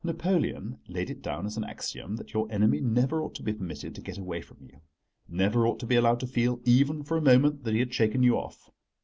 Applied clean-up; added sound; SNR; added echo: none; none; none; none.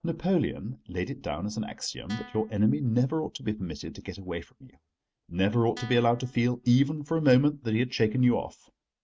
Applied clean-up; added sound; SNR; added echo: neural mask model RNNoise.